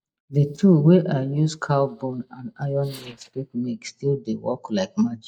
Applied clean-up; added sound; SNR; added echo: neural mask model DeepFilterNet 3.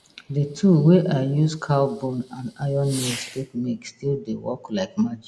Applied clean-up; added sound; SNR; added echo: none; Fireworks; 18 dB; none.